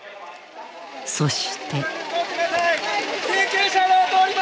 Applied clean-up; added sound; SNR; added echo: none; none; none; none.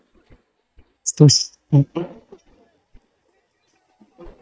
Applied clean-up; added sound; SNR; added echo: neural mask model DeepFilterNet 3.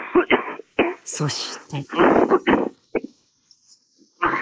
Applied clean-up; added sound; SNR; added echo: neural mask model Resemble Enhance denoiser.